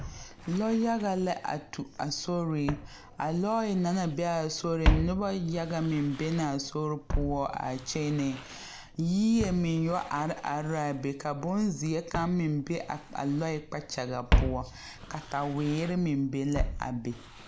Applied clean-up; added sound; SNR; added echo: none; Walk, footsteps; 5 dB; none.